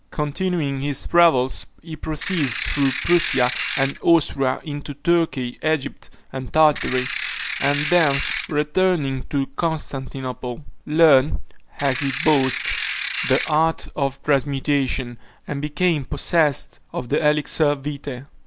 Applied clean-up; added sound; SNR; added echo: none; Ratchet, pawl / Percussion; 0 dB; none.